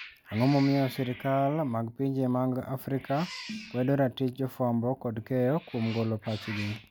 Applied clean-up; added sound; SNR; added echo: none; Cat + Snare drum; 17 dB; none.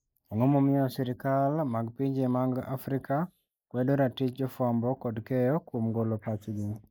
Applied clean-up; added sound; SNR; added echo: neural mask model Resemble Enhance denoiser.